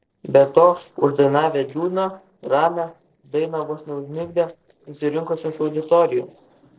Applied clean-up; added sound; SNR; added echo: neural separator model SepFormer DNS4.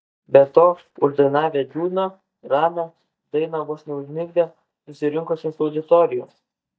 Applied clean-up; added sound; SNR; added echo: neural mask model DeepFilterNet 3.